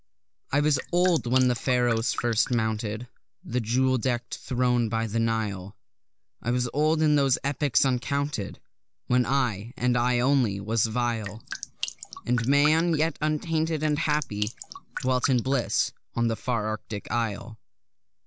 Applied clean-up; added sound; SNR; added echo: none; Drip; 12 dB; none.